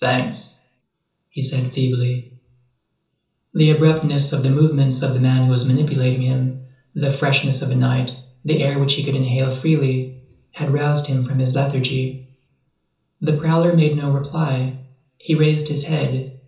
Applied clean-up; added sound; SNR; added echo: none; none; none; reverberation time 0.6 s.